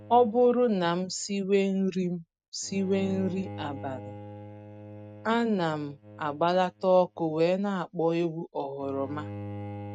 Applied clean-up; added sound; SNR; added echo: neural mask model RNNoise.